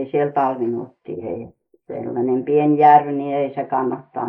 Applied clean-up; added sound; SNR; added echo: neural mask model Resemble Enhance denoiser.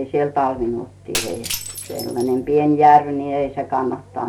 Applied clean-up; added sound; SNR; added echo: none; Shatter; 13 dB; none.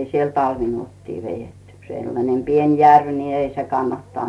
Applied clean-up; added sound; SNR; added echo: none; none; none; none.